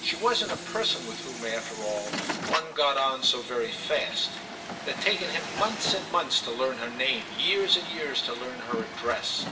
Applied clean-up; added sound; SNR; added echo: none; Truck; 8 dB; reverberation time 0.7 s.